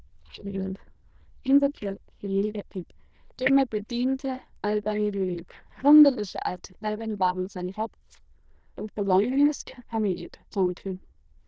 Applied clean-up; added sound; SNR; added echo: neural diffusion model UNIVERSE++.